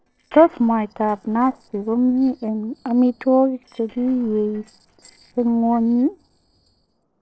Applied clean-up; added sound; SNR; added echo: neural separator model SepFormer DNS4.